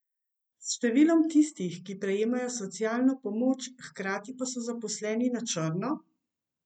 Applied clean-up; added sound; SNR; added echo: none; none; none; none.